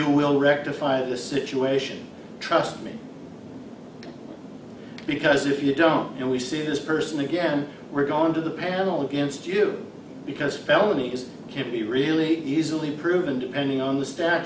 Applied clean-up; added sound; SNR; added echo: none; none; none; none.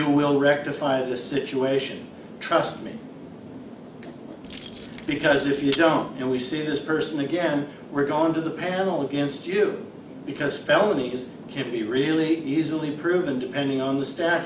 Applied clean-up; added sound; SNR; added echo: none; Keys jangling; 8 dB; none.